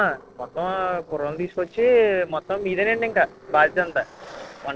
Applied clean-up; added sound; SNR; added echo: neural separator model SepFormer DNS4.